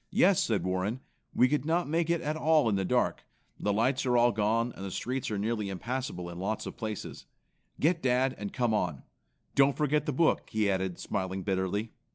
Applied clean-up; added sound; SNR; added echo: none; none; none; none.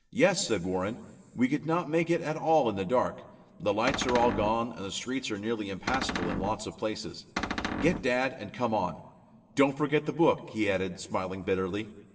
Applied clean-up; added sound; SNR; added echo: none; Cupboard open or close; 4 dB; reverberation time 1.6 s.